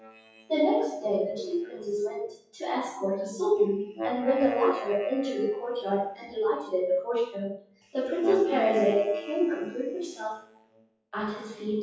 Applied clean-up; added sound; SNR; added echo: classical method WPE with log-MMSE.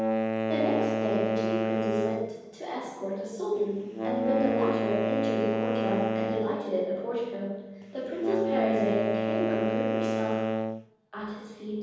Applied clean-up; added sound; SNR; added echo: none; Wind instrument, woodwind instrument; -1 dB; reverberation time 1.3 s.